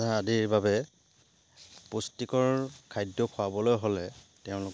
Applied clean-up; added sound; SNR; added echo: none; none; none; none.